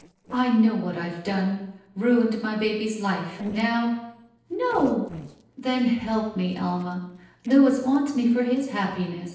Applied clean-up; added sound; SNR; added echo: neural separator model SepFormer DNS4.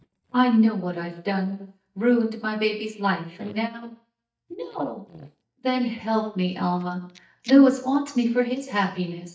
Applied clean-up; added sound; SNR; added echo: neural mask model DeepFilterNet 3.